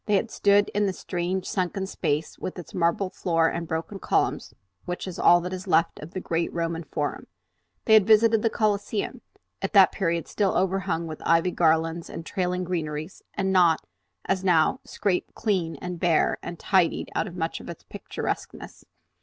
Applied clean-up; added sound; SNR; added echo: none; none; none; none.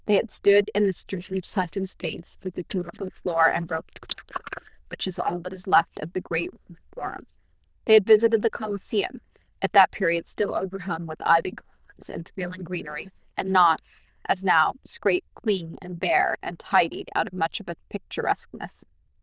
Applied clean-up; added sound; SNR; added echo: neural diffusion model UNIVERSE++.